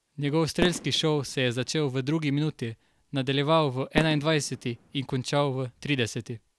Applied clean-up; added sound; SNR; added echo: none; Fireworks; 12 dB; none.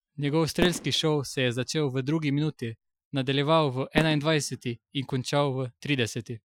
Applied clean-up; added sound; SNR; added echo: classical method Wiener filter.